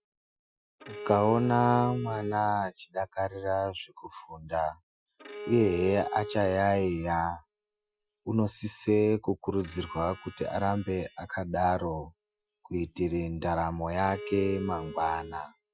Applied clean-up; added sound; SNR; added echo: classical method Wiener filter.